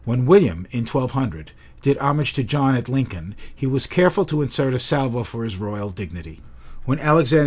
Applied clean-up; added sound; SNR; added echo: none; none; none; none.